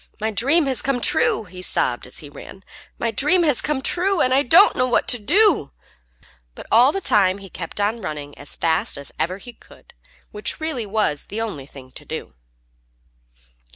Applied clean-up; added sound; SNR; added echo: none; none; none; none.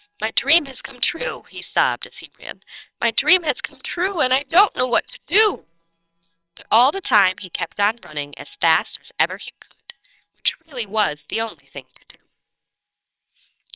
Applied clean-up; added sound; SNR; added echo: neural separator model SepFormer WHAMR!.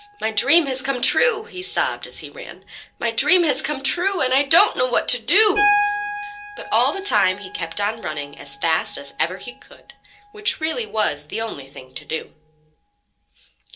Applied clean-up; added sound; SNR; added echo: none; Piano; 8 dB; reverberation time 0.2 s.